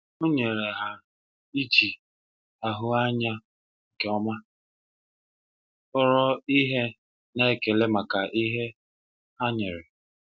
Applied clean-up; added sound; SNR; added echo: none; none; none; none.